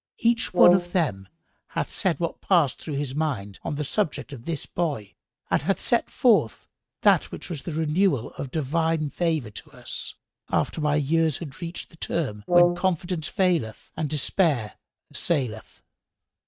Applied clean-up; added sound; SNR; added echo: neural mask model RNNoise.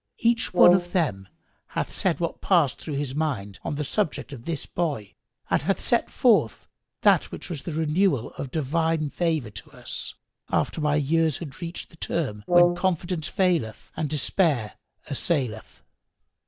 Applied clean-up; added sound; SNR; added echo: none; Brass instrument; 0 dB; none.